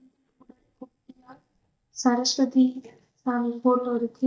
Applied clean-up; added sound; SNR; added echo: neural mask model DeepFilterNet 3.